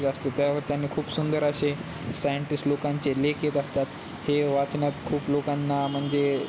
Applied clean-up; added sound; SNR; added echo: none; Traffic noise, roadway noise; 14 dB; none.